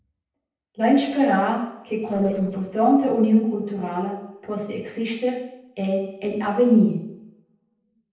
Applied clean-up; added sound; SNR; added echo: neural separator model SepFormer DNS4.